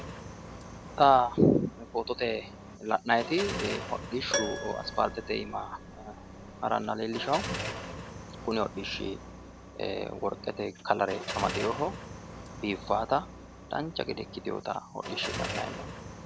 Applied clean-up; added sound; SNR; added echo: none; Keyboard (musical) + Car; 9 dB; none.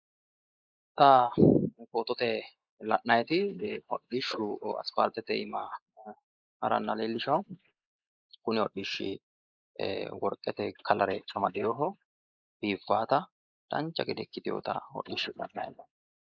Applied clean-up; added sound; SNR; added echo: neural mask model Resemble Enhance denoiser.